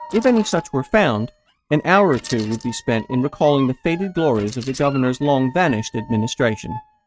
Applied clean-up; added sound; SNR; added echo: neural mask model RNNoise.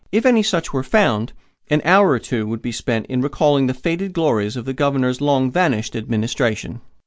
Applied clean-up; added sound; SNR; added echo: none; none; none; none.